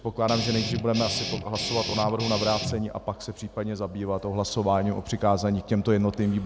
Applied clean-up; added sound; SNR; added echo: none; Guitar; 5 dB; none.